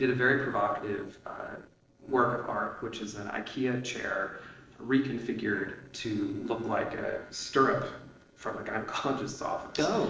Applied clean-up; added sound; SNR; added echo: neural separator model SepFormer DNS4.